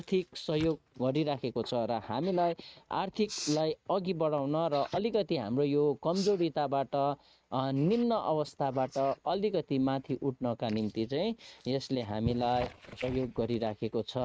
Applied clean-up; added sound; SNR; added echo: neural mask model RNNoise.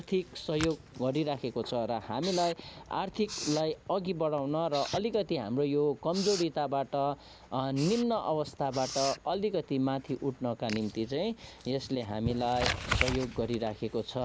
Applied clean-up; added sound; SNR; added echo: none; Writing; 10 dB; none.